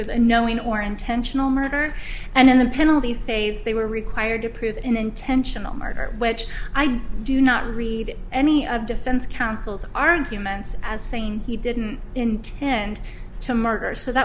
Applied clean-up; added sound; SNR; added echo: none; none; none; none.